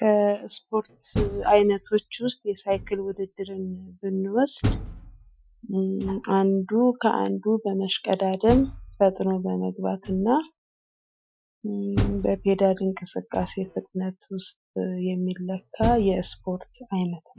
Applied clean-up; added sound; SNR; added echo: classical method Wiener filter.